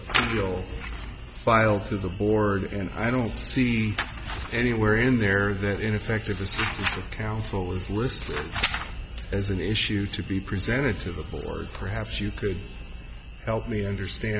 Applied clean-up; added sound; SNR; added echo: none; none; none; none.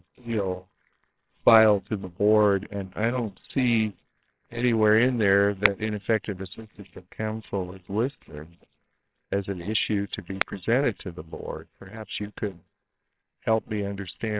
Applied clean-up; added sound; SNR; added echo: neural separator model SepFormer WHAMR!.